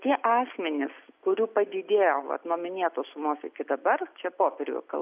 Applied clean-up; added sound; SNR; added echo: none; none; none; none.